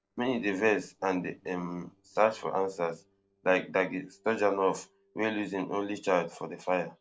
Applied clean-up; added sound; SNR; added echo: neural separator model SepFormer DNS4.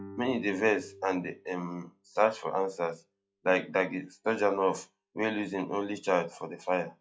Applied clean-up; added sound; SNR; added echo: classical method log-MMSE.